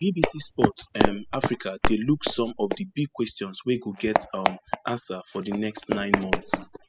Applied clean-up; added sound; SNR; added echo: classical method spectral subtraction.